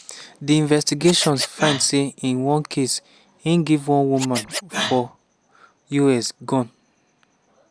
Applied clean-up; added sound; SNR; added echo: none; Scratching (performance technique); 10 dB; none.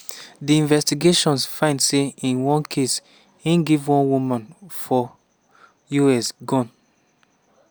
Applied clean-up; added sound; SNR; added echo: none; none; none; none.